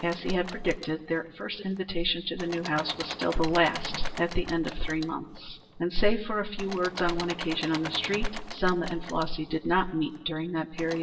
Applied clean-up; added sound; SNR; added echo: none; Engine / Mechanisms; 13 dB; reverberation time 0.9 s.